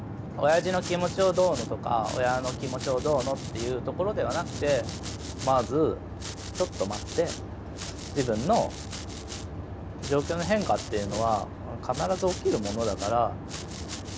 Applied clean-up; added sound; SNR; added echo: none; Domestic sounds, home sounds; 14 dB; none.